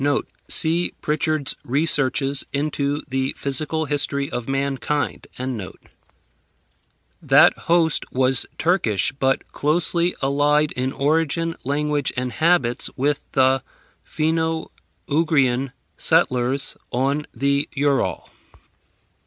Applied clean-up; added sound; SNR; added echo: none; none; none; none.